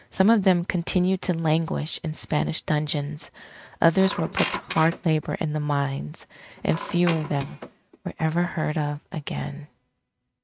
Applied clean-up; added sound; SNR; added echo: neural mask model RNNoise.